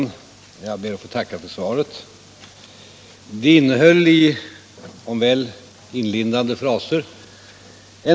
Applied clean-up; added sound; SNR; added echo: none; none; none; none.